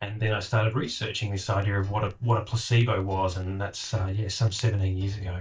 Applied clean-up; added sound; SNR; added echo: neural mask model DeepFilterNet 3.